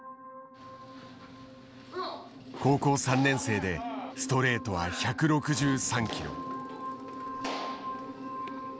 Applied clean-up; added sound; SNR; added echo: none; none; none; none.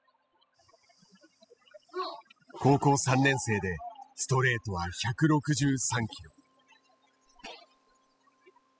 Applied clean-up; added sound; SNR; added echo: classical method spectral subtraction.